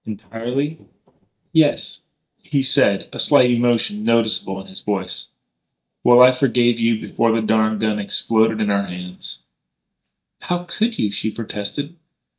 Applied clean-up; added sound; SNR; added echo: neural mask model DeepFilterNet 3.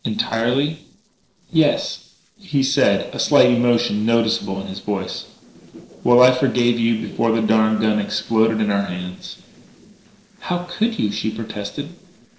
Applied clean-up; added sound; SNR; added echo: neural separator model SepFormer DNS4.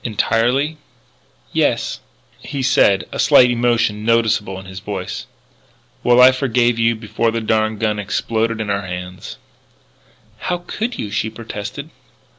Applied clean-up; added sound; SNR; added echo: none; none; none; none.